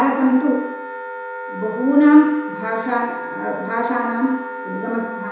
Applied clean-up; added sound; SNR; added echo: none; Wind instrument, woodwind instrument; 10 dB; reverberation time 1.0 s.